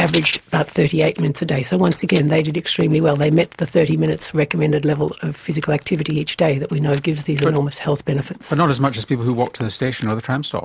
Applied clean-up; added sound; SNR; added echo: neural mask model Resemble Enhance denoiser.